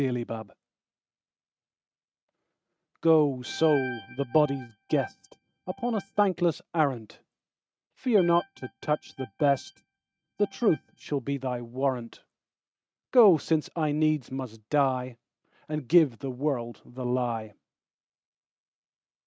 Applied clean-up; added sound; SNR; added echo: neural mask model RNNoise.